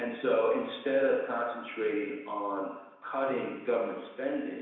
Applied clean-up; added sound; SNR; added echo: none; none; none; reverberation time 1.0 s.